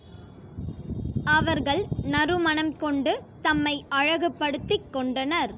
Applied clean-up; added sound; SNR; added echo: none; none; none; none.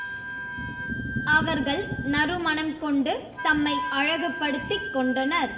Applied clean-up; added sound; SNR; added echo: none; Wind instrument, woodwind instrument; 9 dB; reverberation time 1.5 s.